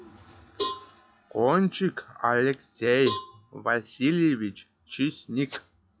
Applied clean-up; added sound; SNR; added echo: classical method log-MMSE.